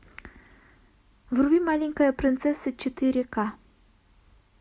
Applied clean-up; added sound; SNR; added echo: none; none; none; none.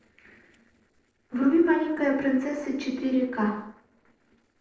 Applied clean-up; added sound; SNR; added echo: neural separator model SepFormer DNS4.